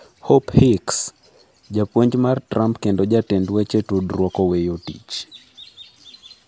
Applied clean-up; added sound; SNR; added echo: none; none; none; none.